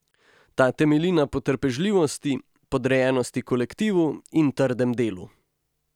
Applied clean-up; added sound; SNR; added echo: none; none; none; none.